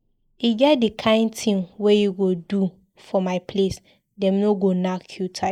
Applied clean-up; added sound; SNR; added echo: neural mask model Resemble Enhance denoiser.